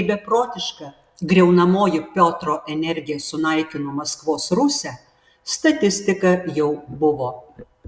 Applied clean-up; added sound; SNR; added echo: none; none; none; none.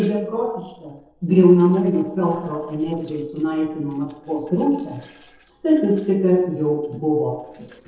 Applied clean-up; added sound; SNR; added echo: neural separator model SepFormer DNS4.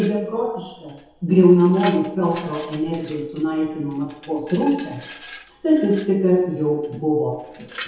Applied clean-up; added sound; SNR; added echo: none; Glass; 18 dB; reverberation time 1.0 s.